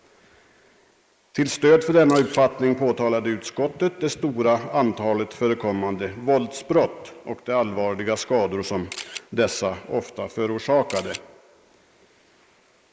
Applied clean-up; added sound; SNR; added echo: neural mask model Resemble Enhance denoiser.